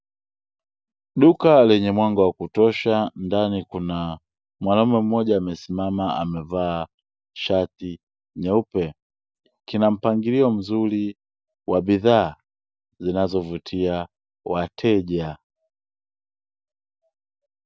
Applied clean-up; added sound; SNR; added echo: none; none; none; none.